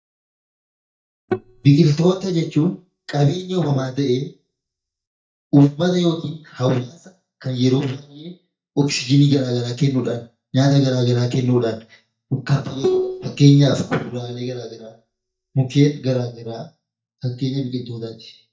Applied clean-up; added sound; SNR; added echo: neural mask model DeepFilterNet 3.